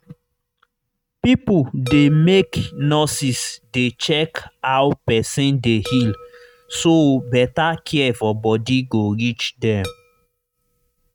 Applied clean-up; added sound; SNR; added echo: neural mask model RNNoise.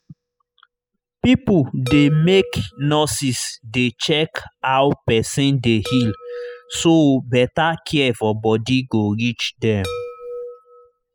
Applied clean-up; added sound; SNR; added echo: classical method spectral subtraction.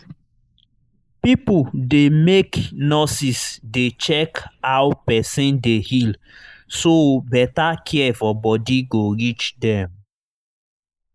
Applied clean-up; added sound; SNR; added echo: neural mask model Resemble Enhance denoiser.